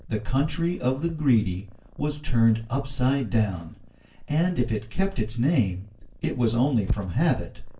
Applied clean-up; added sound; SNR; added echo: none; Purr; 16 dB; reverberation time 0.3 s.